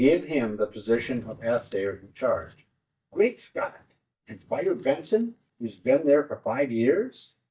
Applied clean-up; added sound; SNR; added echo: neural mask model DeepFilterNet 3.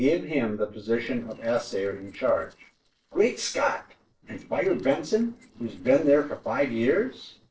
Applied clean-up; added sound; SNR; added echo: neural separator model SepFormer DNS4.